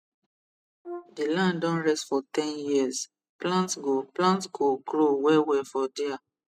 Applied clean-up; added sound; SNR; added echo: classical method spectral subtraction.